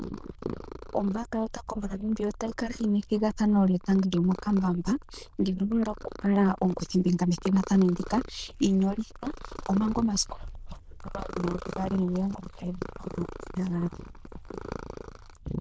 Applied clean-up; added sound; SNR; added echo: neural diffusion model UNIVERSE++.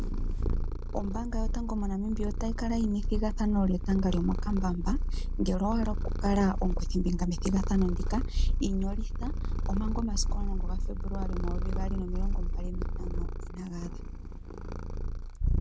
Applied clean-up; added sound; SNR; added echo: none; Purr; -3 dB; none.